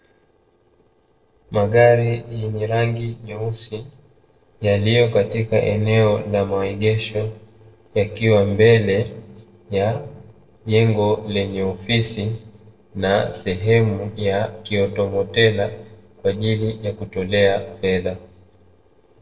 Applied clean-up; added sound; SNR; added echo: neural separator model SepFormer DNS4.